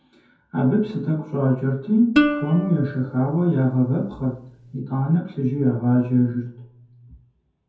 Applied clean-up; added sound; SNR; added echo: none; Plucked string instrument; 4 dB; reverberation time 0.5 s.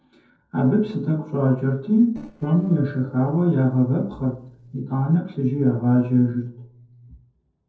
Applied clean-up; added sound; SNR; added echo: neural separator model SepFormer DNS4.